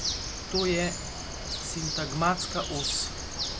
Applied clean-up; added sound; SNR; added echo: none; Bird; 1 dB; none.